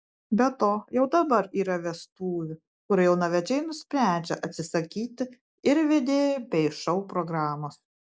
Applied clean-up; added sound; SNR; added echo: none; none; none; none.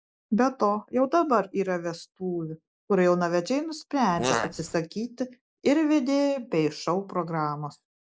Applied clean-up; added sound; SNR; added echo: neural mask model Resemble Enhance denoiser.